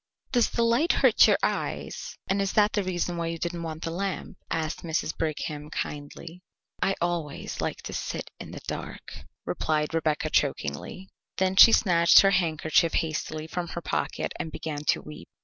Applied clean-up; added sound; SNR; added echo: none; none; none; none.